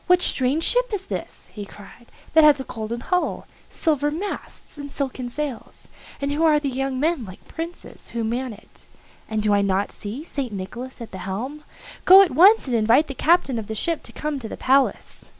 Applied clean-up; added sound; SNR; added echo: none; none; none; none.